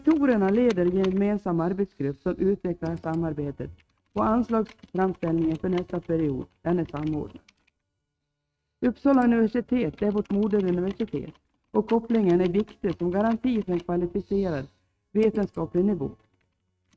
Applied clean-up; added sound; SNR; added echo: neural mask model RNNoise.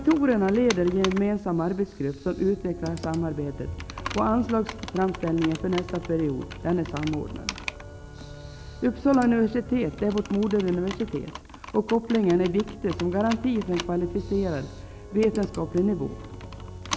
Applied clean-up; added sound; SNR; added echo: none; Computer keyboard + Organ; 12 dB; none.